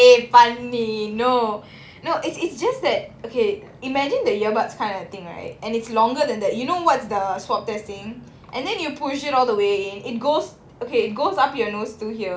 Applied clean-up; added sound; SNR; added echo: none; none; none; none.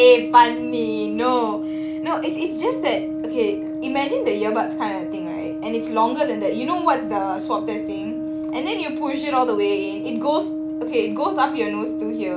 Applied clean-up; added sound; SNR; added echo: none; Brass instrument; 4 dB; none.